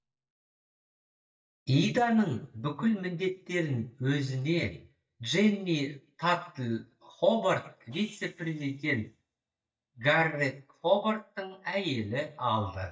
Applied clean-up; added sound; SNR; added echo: neural mask model DeepFilterNet 3.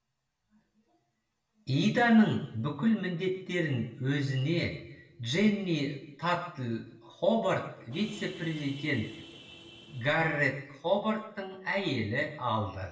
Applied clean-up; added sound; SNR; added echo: none; Vehicle horn, car horn, honking; 17 dB; reverberation time 0.9 s.